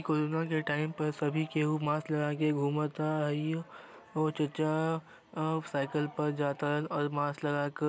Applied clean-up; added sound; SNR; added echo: none; none; none; none.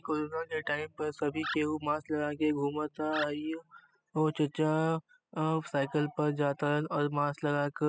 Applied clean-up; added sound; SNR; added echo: classical method spectral subtraction.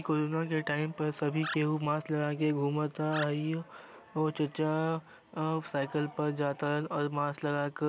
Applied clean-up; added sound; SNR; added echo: none; Animal; 12 dB; none.